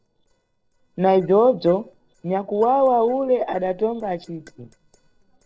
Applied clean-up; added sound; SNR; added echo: neural separator model SepFormer DNS4.